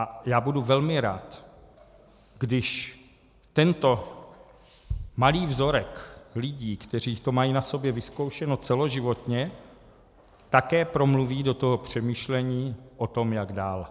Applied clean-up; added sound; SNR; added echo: none; Bass drum; 14 dB; none.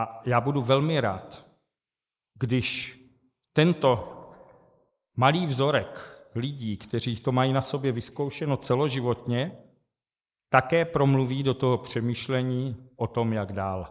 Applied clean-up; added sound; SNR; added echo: neural mask model Resemble Enhance denoiser.